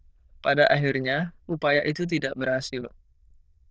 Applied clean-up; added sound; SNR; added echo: neural diffusion model UNIVERSE++.